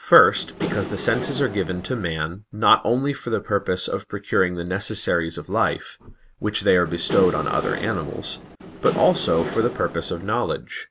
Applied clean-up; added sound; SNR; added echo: none; Engine / Mechanisms; 9 dB; none.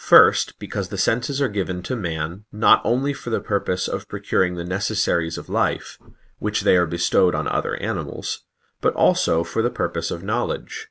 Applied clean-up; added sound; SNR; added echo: none; none; none; none.